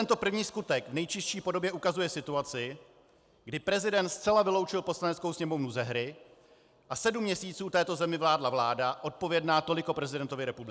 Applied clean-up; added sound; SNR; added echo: none; none; none; none.